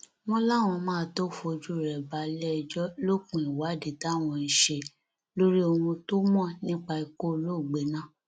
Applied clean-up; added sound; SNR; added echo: none; none; none; none.